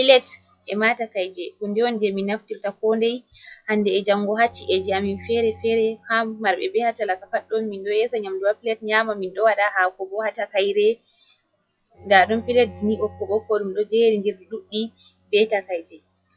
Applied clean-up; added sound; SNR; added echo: classical method log-MMSE.